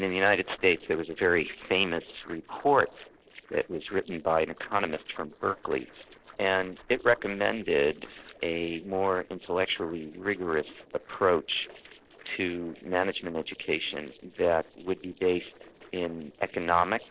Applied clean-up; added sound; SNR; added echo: neural separator model SepFormer DNS4.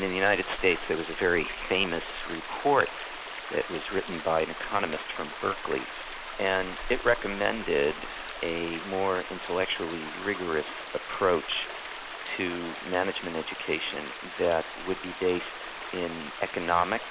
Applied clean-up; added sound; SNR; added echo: none; Stream; 8 dB; none.